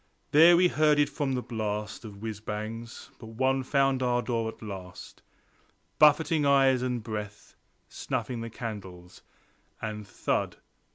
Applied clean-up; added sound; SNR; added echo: none; none; none; none.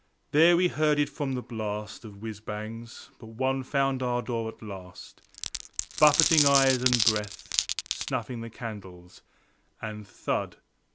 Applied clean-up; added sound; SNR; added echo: none; Glass; 1 dB; none.